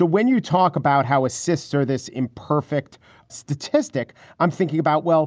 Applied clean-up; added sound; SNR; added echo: none; none; none; none.